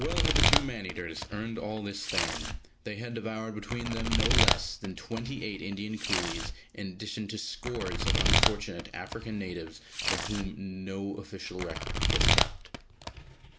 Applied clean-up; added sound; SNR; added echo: none; Domestic sounds, home sounds; -5 dB; none.